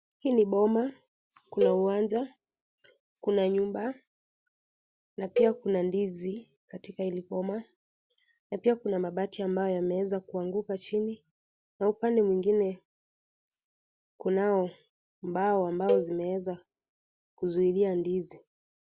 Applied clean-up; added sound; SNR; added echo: none; Cowbell; 5 dB; none.